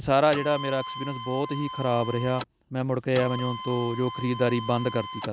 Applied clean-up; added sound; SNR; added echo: none; Printer; 10 dB; none.